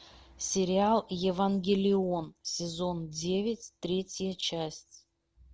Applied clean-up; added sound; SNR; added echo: none; none; none; none.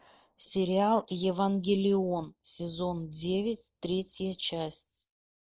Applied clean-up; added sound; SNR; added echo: neural mask model Resemble Enhance denoiser.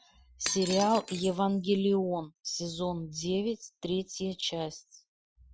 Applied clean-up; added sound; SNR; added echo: classical method Wiener filter.